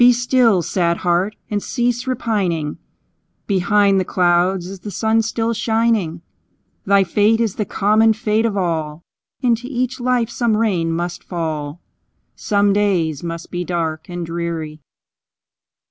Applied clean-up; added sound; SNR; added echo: none; none; none; none.